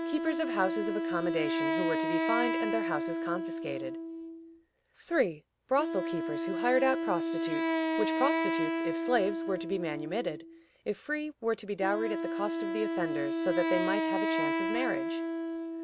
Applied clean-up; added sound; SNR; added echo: none; Wind instrument, woodwind instrument; -1 dB; none.